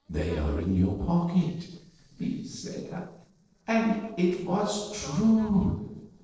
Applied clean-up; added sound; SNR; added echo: neural separator model SepFormer DNS4.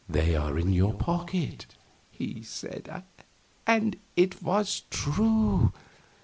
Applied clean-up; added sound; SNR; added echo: none; none; none; none.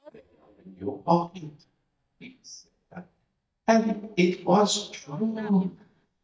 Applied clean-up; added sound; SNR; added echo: neural mask model DeepFilterNet 3.